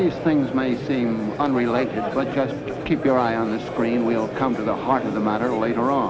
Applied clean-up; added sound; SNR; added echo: none; Crowd; 7 dB; none.